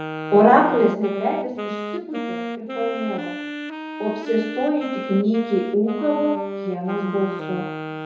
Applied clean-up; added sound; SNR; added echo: none; Wind instrument, woodwind instrument; 8 dB; reverberation time 2.6 s.